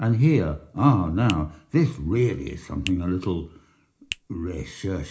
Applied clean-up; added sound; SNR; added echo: none; Finger snapping; 16 dB; reverberation time 0.4 s.